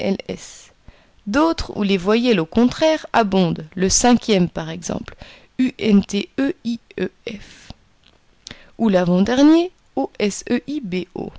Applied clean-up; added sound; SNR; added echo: none; none; none; none.